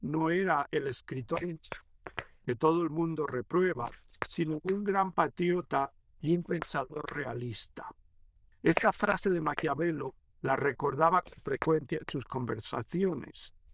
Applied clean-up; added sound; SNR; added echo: neural diffusion model UNIVERSE++.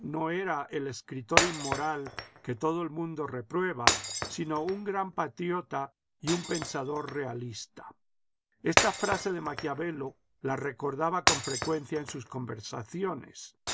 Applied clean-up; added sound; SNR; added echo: none; Shatter; 2 dB; none.